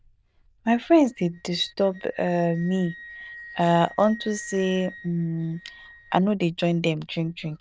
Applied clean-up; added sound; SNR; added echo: neural diffusion model UNIVERSE++.